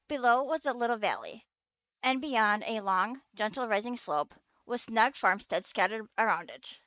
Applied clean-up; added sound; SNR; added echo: neural mask model Resemble Enhance denoiser.